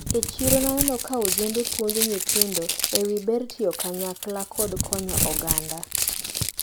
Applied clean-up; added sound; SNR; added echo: none; Crumpling, crinkling; -1 dB; none.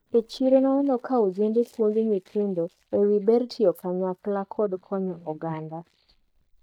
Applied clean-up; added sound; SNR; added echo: neural mask model DeepFilterNet 3.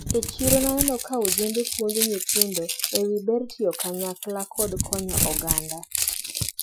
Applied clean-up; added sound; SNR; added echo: classical method Wiener filter.